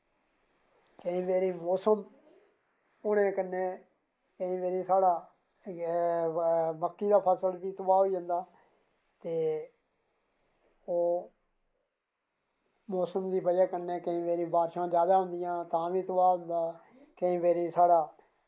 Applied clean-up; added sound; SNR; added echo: neural mask model Resemble Enhance denoiser.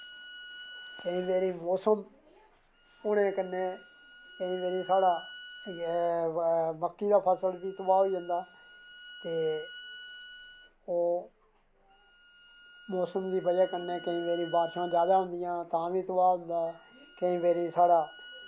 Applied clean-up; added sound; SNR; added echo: none; Bowed string instrument; 19 dB; none.